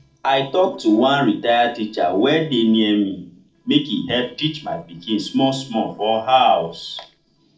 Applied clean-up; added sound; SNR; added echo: neural separator model SepFormer DNS4.